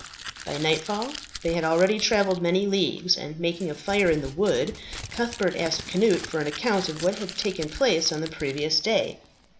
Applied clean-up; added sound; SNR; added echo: none; Crumpling, crinkling; 15 dB; none.